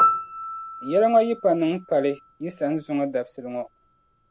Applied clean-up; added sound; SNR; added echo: none; Piano; 5 dB; none.